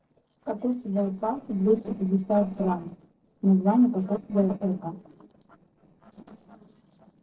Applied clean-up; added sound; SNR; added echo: neural separator model SepFormer DNS4.